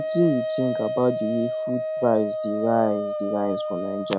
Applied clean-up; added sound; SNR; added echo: none; Wind instrument, woodwind instrument; 3 dB; none.